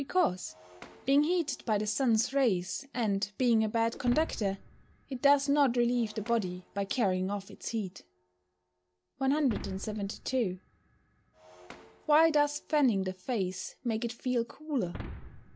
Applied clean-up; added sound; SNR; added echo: none; Shatter; 19 dB; none.